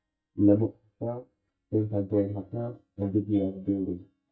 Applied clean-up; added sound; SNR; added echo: neural mask model DeepFilterNet 3.